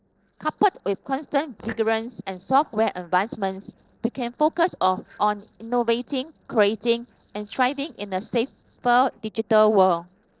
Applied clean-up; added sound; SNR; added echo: neural separator model SepFormer DNS4.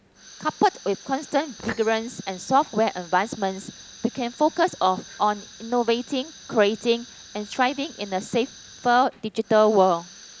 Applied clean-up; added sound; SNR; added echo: none; Fire; 19 dB; none.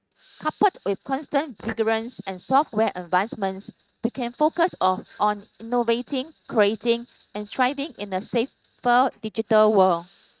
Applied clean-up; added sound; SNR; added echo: neural mask model RNNoise.